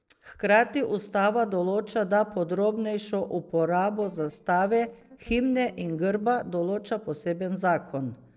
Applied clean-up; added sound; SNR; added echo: neural separator model SepFormer DNS4.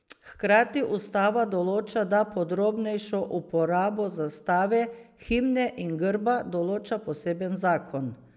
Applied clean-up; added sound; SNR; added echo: none; none; none; none.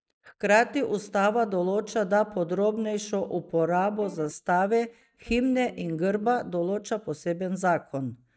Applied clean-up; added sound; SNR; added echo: neural mask model DeepFilterNet 3.